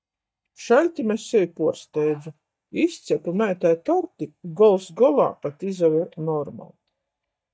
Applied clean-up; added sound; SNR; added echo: neural mask model DeepFilterNet 3.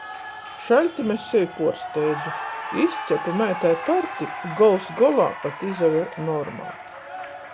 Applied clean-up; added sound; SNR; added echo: none; Cheering; 10 dB; none.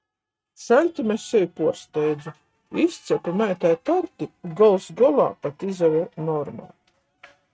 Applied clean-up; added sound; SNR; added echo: neural mask model RNNoise.